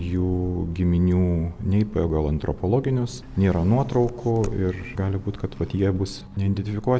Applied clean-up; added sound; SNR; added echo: none; none; none; none.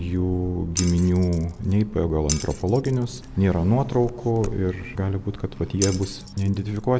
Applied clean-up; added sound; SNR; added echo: none; Glass; 13 dB; none.